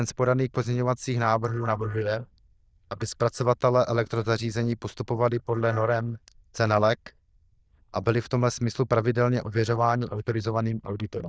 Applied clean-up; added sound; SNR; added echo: neural diffusion model UNIVERSE++.